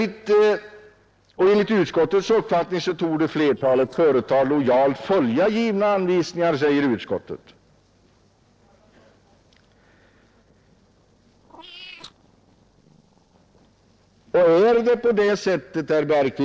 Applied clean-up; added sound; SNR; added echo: neural separator model SepFormer DNS4.